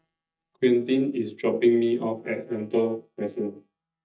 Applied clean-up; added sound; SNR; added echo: neural mask model DeepFilterNet 3.